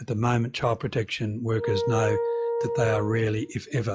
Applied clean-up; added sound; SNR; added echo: classical method log-MMSE.